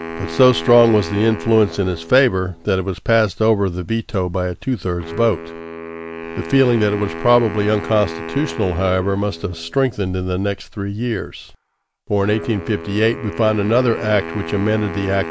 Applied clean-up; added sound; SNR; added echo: none; Wind instrument, woodwind instrument; 12 dB; none.